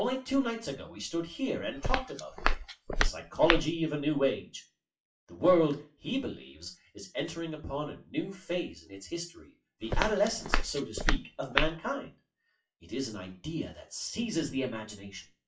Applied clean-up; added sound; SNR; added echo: classical method WPE with log-MMSE.